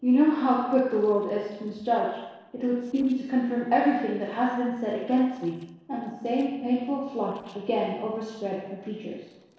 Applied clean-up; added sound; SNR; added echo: neural separator model SepFormer DNS4.